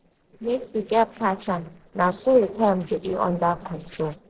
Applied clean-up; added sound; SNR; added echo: neural separator model SepFormer DNS4.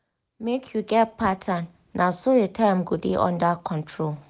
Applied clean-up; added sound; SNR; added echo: none; none; none; none.